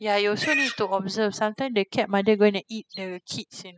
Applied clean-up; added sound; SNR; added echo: classical method spectral subtraction.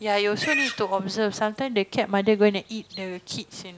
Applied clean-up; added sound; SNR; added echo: none; Livestock, farm animals, working animals; 10 dB; none.